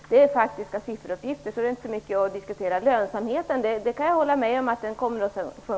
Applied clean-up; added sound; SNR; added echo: none; none; none; none.